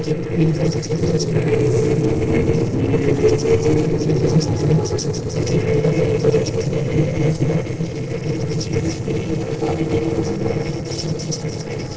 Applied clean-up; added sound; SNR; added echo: neural separator model SepFormer DNS4.